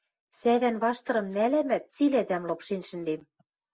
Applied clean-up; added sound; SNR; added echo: none; none; none; none.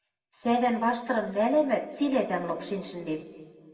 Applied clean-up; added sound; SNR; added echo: none; none; none; reverberation time 1.5 s.